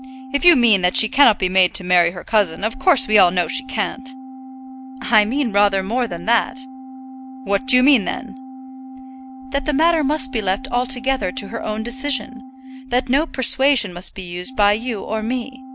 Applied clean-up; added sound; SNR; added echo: none; Organ; 16 dB; none.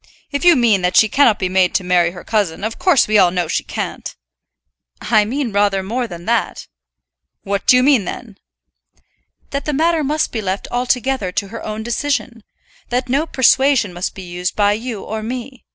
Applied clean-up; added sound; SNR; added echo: none; none; none; none.